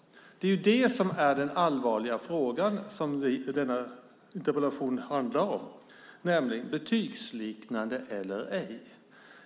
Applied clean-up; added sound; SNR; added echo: none; none; none; none.